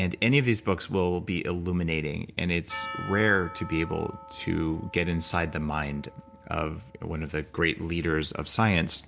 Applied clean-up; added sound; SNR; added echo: none; Percussion; 18 dB; none.